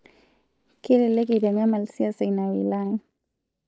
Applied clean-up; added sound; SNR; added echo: neural mask model DeepFilterNet 3.